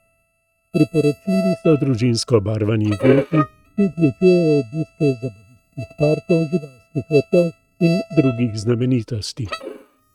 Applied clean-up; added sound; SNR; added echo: neural mask model RNNoise.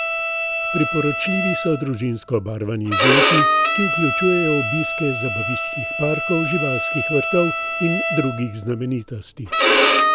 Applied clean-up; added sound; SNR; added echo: none; Bowed string instrument; -3 dB; none.